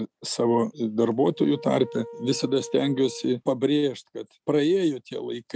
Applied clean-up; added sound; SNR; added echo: none; Wind instrument, woodwind instrument; 17 dB; none.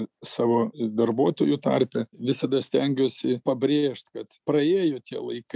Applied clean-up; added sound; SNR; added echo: none; none; none; none.